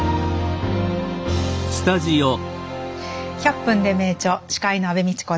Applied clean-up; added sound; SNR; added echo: none; none; none; none.